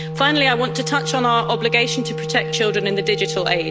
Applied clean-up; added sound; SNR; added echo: none; Wind instrument, woodwind instrument; 6 dB; none.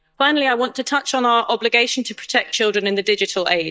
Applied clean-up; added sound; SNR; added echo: neural mask model DeepFilterNet 3.